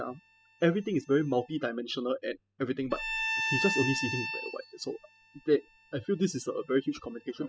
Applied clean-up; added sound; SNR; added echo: classical method spectral subtraction.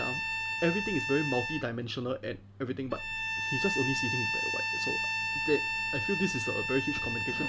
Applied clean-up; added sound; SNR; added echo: none; Bowed string instrument; 0 dB; none.